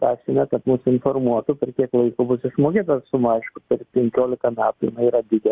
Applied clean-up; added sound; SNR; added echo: none; none; none; none.